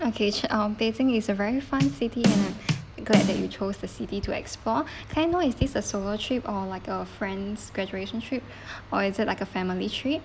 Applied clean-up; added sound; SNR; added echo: none; Bass drum / Snare drum; -2 dB; none.